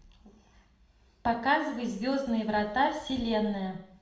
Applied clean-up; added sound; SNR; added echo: none; none; none; reverberation time 0.6 s.